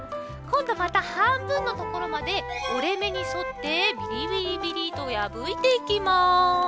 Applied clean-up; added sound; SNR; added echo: none; Wind instrument, woodwind instrument; 10 dB; none.